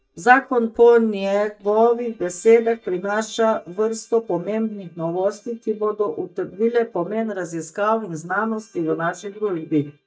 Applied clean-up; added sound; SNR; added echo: neural mask model DeepFilterNet 3.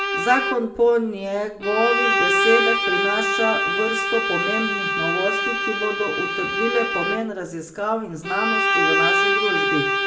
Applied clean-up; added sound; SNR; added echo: none; Bowed string instrument; -2 dB; reverberation time 0.5 s.